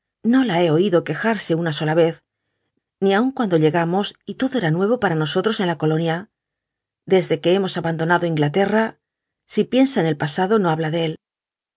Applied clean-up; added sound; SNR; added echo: none; none; none; none.